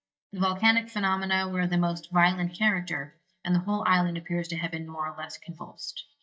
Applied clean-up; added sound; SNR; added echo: neural mask model DeepFilterNet 3.